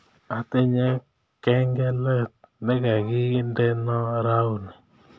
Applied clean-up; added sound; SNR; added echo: none; none; none; none.